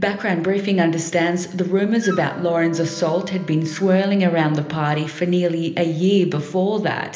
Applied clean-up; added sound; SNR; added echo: none; Wind instrument, woodwind instrument; 18 dB; reverberation time 0.8 s.